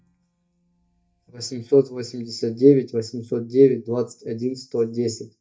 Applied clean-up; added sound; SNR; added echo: neural mask model DeepFilterNet 3.